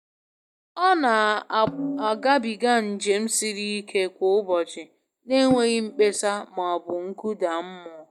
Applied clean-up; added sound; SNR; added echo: neural mask model DeepFilterNet 3.